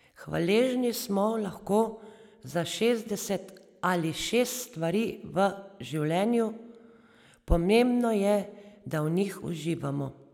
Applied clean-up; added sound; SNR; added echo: none; none; none; none.